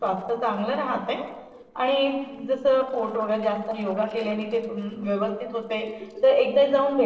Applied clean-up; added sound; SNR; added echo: neural separator model SepFormer DNS4.